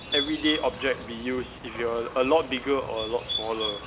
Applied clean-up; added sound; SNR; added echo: none; Bird; 7 dB; none.